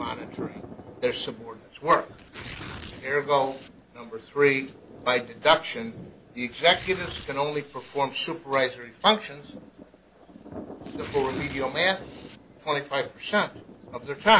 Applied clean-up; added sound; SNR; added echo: none; Tearing + Thunder; 15 dB; none.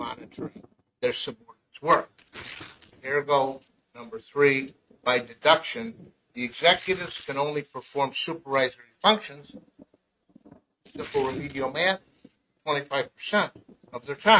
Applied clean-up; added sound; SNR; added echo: neural mask model RNNoise.